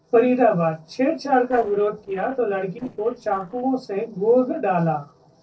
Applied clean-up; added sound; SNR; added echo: neural separator model SepFormer DNS4.